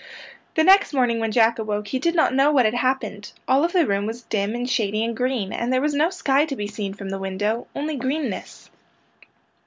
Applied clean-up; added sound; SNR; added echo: none; none; none; none.